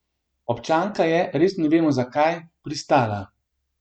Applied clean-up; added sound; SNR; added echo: none; none; none; none.